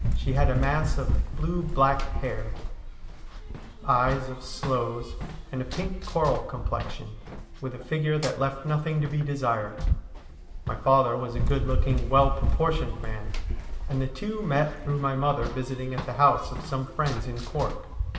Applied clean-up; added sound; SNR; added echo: none; Run; 2 dB; reverberation time 1.0 s.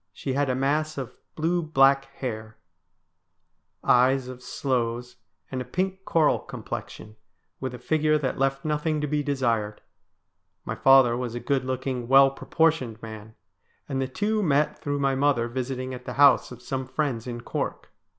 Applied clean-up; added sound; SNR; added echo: none; none; none; none.